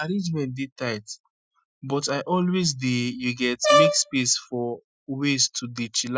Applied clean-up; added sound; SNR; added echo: classical method Wiener filter.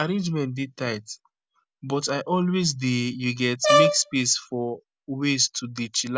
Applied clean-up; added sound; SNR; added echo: none; Brass instrument; -4 dB; none.